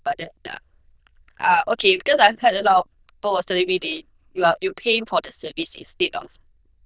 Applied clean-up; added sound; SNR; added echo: neural diffusion model UNIVERSE++.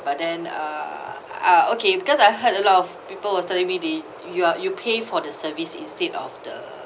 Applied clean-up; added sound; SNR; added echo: none; none; none; none.